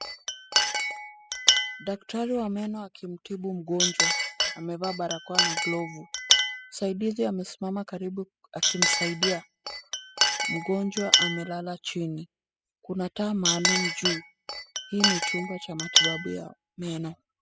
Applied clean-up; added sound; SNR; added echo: classical method spectral subtraction.